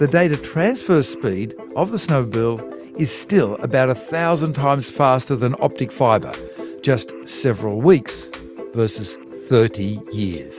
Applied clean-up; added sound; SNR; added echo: none; none; none; none.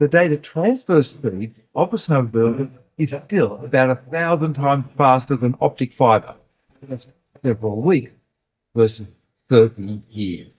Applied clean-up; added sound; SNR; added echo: neural mask model DeepFilterNet 3.